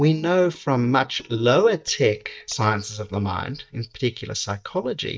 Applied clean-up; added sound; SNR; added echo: neural mask model DeepFilterNet 3.